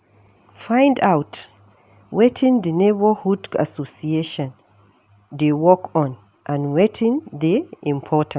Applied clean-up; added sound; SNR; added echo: none; none; none; none.